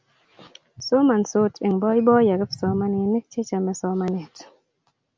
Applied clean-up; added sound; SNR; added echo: none; none; none; none.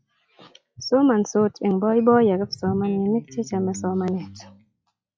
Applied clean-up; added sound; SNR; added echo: classical method log-MMSE.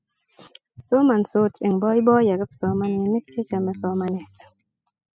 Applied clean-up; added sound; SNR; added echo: classical method spectral subtraction.